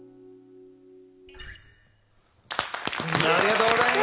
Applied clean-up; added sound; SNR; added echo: none; none; none; none.